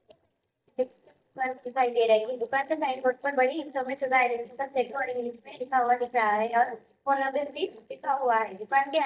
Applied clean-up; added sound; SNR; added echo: neural mask model DeepFilterNet 3.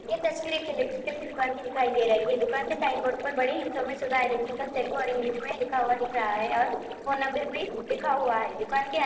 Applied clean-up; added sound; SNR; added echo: neural separator model SepFormer DNS4.